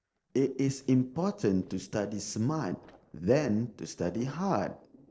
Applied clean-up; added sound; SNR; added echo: neural separator model SepFormer DNS4.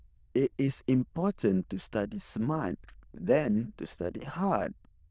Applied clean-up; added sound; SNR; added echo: neural diffusion model UNIVERSE++.